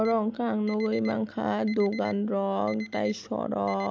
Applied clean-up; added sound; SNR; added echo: none; Alarm; 19 dB; none.